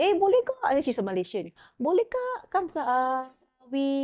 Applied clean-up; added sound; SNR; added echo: neural mask model DeepFilterNet 3.